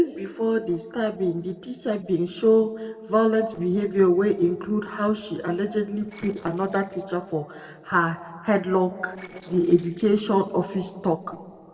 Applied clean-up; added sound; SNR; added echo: neural separator model SepFormer DNS4.